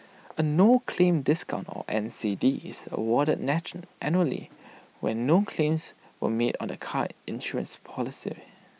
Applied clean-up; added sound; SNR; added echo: none; none; none; none.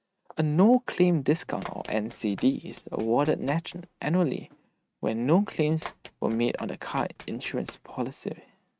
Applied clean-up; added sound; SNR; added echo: neural mask model RNNoise.